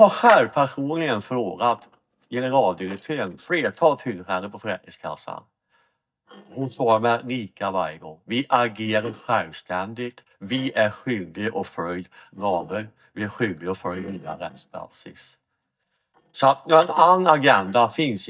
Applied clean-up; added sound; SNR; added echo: neural mask model DeepFilterNet 3.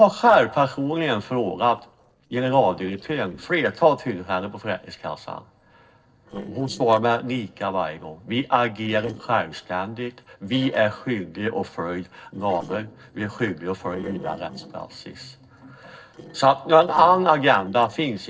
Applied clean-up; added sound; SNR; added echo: neural separator model SepFormer DNS4.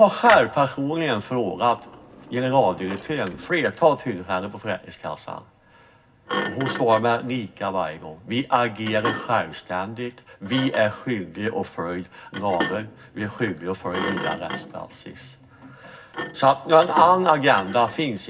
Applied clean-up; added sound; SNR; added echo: none; Thump, thud; 12 dB; reverberation time 0.4 s.